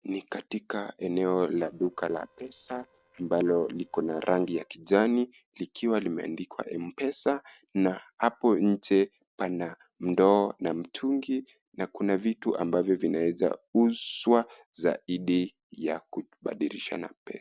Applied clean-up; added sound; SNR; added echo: neural separator model SepFormer DNS4.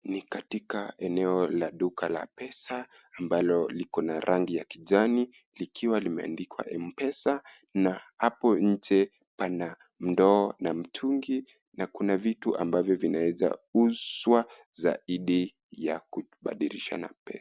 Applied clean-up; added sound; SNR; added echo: none; none; none; none.